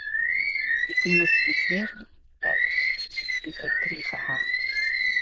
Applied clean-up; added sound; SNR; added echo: neural diffusion model UNIVERSE++.